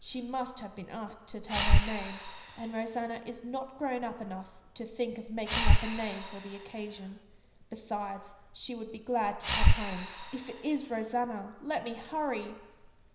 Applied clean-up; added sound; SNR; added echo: none; Breathing; -5 dB; reverberation time 0.9 s.